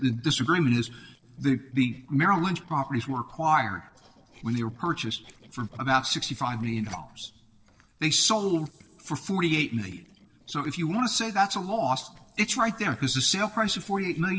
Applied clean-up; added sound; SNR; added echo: neural separator model SepFormer DNS4.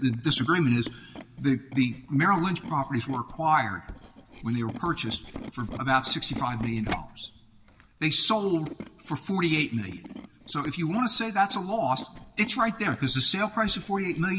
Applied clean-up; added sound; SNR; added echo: none; Tools; 15 dB; reverberation time 1.1 s.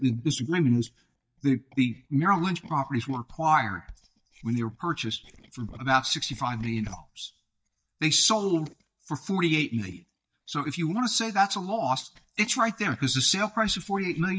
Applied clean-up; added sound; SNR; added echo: neural mask model DeepFilterNet 3.